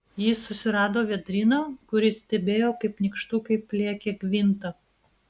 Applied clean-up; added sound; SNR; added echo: none; none; none; none.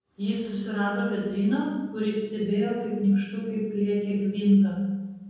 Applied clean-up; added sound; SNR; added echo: none; none; none; reverberation time 1.3 s.